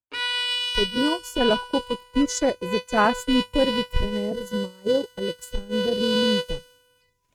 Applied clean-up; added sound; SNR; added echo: neural mask model RNNoise.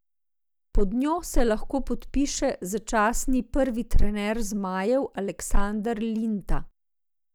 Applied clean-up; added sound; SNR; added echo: none; none; none; none.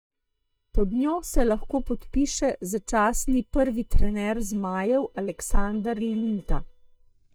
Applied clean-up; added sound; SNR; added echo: neural mask model DeepFilterNet 3.